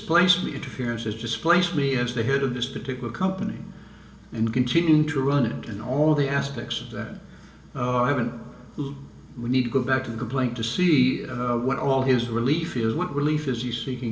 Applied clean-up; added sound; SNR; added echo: none; none; none; reverberation time 0.5 s.